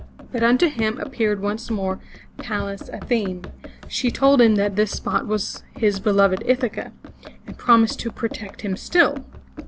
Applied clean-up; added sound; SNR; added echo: none; Run; 16 dB; none.